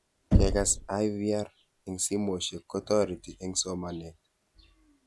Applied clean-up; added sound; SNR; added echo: none; Knock; 2 dB; none.